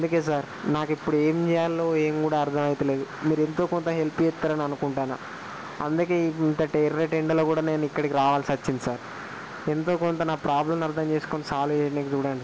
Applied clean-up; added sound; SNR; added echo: none; none; none; none.